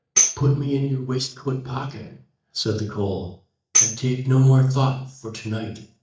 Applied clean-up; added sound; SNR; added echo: neural mask model DeepFilterNet 3.